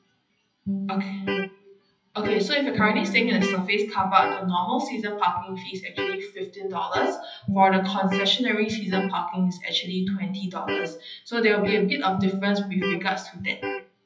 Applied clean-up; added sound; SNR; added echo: classical method WPE with log-MMSE.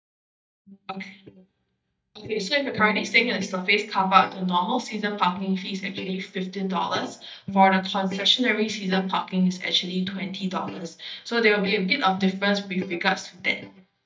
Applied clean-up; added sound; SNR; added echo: neural mask model DeepFilterNet 3.